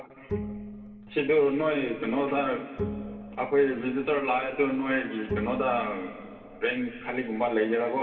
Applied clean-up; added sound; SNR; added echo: none; Bowed string instrument; 11 dB; reverberation time 2.9 s.